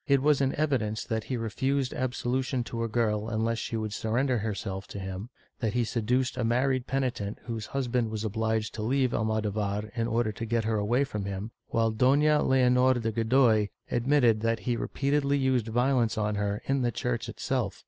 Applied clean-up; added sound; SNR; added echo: none; none; none; none.